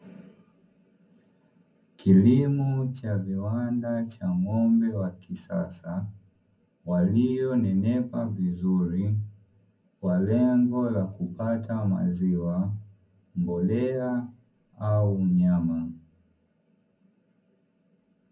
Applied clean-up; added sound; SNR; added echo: none; none; none; reverberation time 0.4 s.